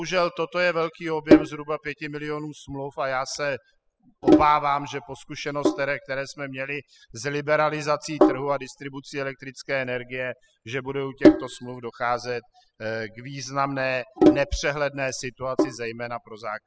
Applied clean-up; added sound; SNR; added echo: classical method spectral subtraction.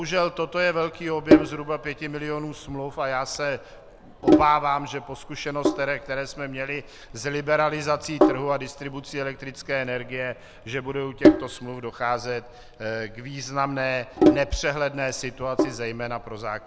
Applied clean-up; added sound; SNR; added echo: none; Sink (filling or washing); -1 dB; none.